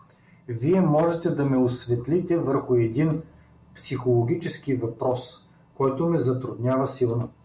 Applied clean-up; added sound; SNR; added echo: none; none; none; none.